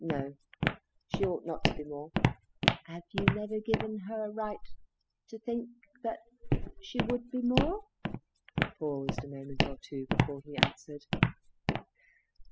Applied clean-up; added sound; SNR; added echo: classical method spectral subtraction.